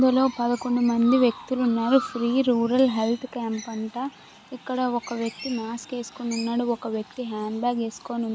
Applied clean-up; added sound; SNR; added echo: none; Chirp, tweet; 17 dB; none.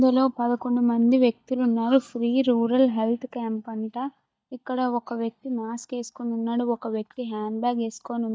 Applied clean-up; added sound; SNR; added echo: neural mask model DeepFilterNet 3.